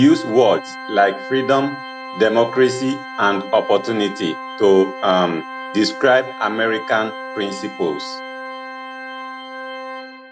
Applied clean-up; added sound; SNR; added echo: none; Organ; 12 dB; none.